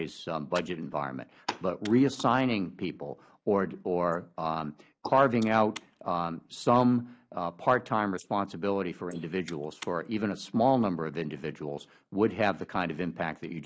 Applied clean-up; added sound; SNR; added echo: neural mask model Resemble Enhance denoiser.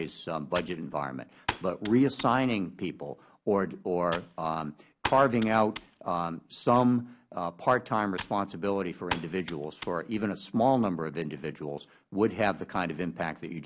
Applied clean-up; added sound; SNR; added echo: none; Computer keyboard; 13 dB; none.